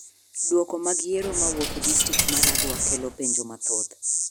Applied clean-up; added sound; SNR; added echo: none; Insect + Coin (dropping); -3 dB; none.